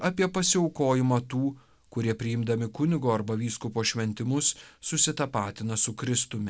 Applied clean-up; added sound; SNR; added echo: none; none; none; none.